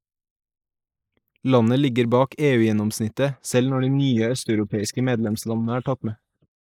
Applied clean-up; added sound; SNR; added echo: neural mask model Resemble Enhance denoiser.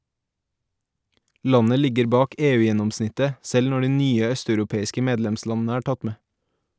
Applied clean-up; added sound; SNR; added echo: none; none; none; none.